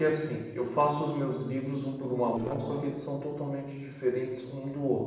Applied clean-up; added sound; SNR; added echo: neural separator model SepFormer DNS4.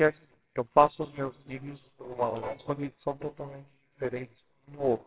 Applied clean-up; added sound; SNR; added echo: neural separator model SepFormer WHAMR!.